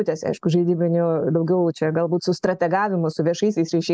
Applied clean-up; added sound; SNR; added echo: none; none; none; none.